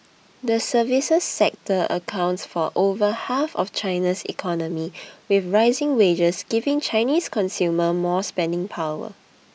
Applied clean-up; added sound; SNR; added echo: none; none; none; none.